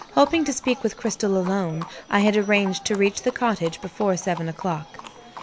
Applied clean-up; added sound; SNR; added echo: none; Livestock, farm animals, working animals; 16 dB; none.